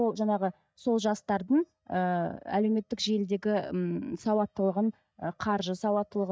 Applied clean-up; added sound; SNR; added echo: neural mask model DeepFilterNet 3.